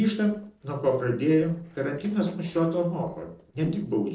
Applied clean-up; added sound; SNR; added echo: neural separator model SepFormer DNS4.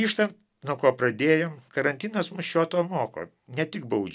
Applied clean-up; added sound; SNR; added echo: none; none; none; none.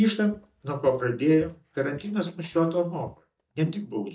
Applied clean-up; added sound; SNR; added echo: neural mask model DeepFilterNet 3.